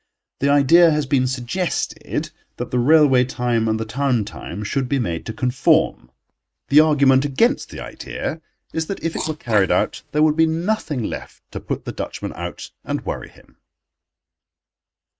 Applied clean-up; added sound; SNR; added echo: neural mask model RNNoise.